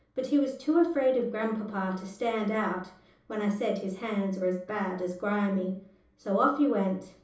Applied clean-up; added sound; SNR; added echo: none; none; none; reverberation time 1.2 s.